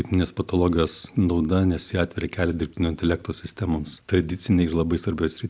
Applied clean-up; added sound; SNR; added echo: none; none; none; none.